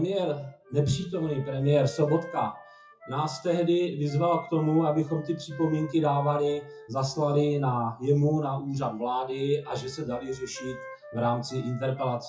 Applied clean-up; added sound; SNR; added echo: classical method WPE with log-MMSE.